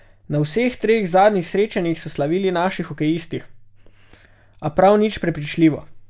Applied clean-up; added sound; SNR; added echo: none; none; none; none.